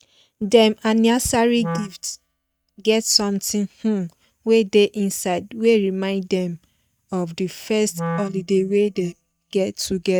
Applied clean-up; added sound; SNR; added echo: neural mask model DeepFilterNet 3.